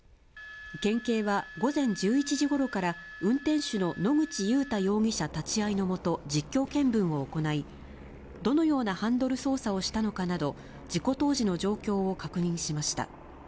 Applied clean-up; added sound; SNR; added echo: none; none; none; none.